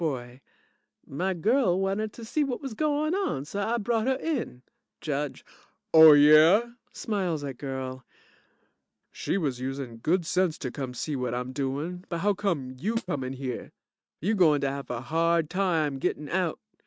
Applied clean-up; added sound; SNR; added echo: neural mask model RNNoise.